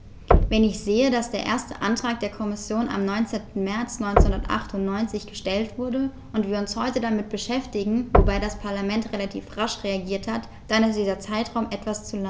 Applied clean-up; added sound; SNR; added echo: none; Knock; 2 dB; none.